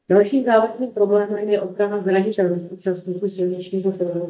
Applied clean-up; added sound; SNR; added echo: neural mask model DeepFilterNet 3.